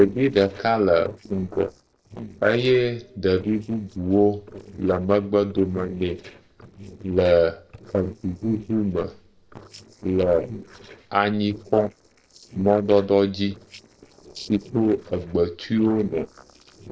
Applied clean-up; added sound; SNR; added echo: neural separator model SepFormer DNS4.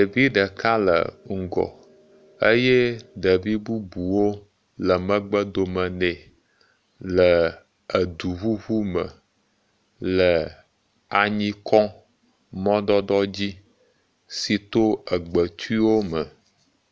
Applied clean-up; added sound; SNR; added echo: none; none; none; none.